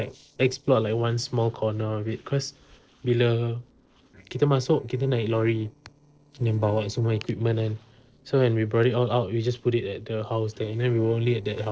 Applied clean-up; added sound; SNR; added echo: neural separator model SepFormer DNS4.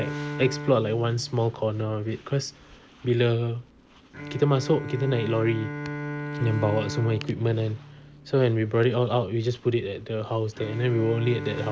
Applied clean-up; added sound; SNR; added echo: none; Bowed string instrument; 11 dB; none.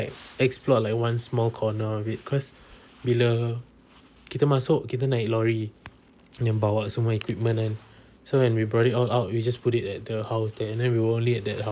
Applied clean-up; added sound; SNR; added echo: none; none; none; none.